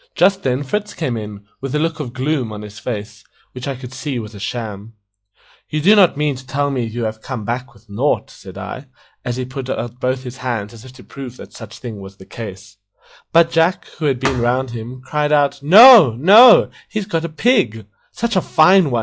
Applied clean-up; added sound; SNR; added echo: classical method log-MMSE.